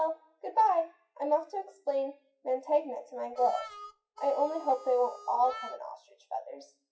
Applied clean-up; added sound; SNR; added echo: classical method WPE with log-MMSE.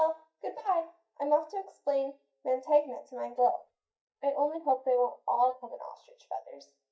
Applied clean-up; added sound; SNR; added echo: neural mask model DeepFilterNet 3.